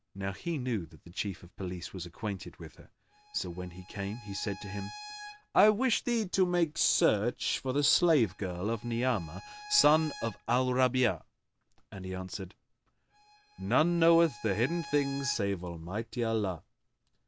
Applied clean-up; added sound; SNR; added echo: none; Bowed string instrument; 18 dB; none.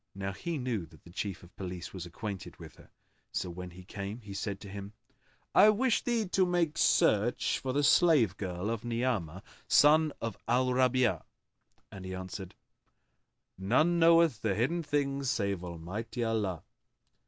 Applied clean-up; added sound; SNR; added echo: none; none; none; none.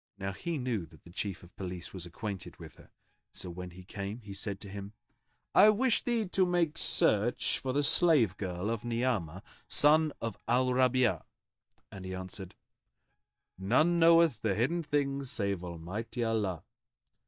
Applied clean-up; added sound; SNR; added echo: neural mask model DeepFilterNet 3.